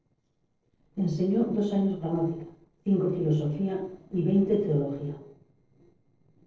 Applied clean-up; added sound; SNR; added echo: neural separator model SepFormer DNS4.